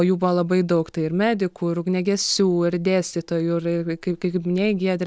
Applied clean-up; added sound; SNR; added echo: none; none; none; none.